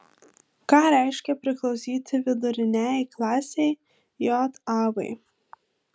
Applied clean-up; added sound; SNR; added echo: none; none; none; none.